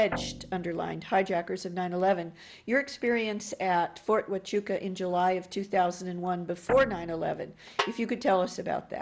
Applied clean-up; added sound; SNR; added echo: none; Guitar + Snare drum; 9 dB; none.